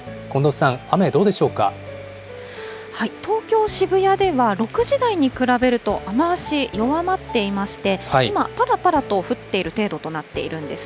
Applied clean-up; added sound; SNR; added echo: none; none; none; none.